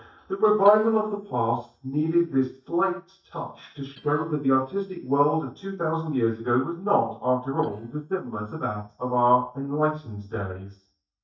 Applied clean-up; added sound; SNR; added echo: neural mask model DeepFilterNet 3.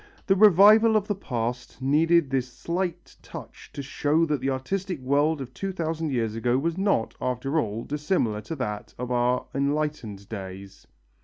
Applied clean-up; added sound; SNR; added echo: none; none; none; none.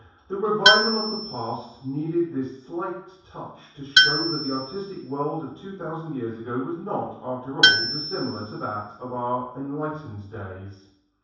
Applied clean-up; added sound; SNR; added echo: none; Tools; -3 dB; reverberation time 0.7 s.